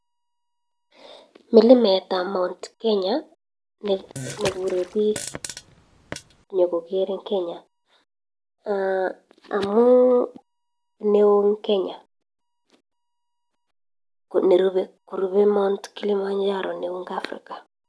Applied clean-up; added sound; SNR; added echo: none; Fart + Water / Splash, splatter; 13 dB; none.